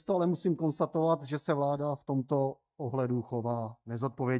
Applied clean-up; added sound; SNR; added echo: neural mask model DeepFilterNet 3.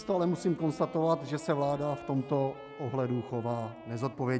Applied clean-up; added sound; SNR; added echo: none; Wind instrument, woodwind instrument; 16 dB; none.